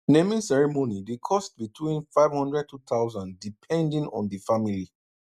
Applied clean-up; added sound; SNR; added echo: none; none; none; none.